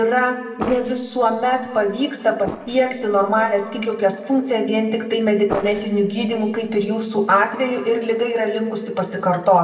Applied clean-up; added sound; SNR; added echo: neural separator model SepFormer DNS4.